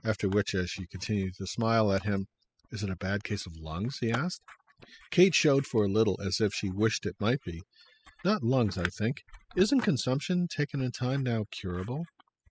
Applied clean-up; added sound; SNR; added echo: classical method spectral subtraction.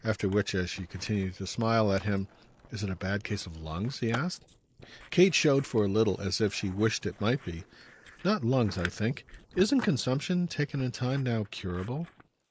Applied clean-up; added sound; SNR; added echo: neural mask model Resemble Enhance denoiser.